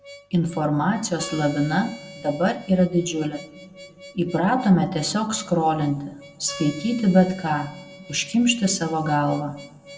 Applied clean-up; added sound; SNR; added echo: none; Harmonica; 19 dB; reverberation time 1.2 s.